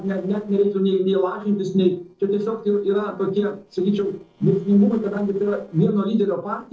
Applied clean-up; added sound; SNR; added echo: neural separator model SepFormer DNS4.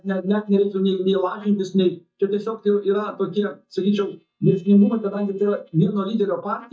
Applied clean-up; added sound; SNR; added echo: neural mask model DeepFilterNet 3.